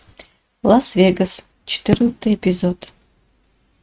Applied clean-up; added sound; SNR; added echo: neural mask model RNNoise.